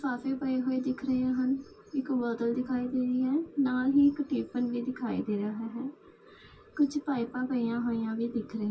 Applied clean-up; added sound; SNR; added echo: none; none; none; reverberation time 0.1 s.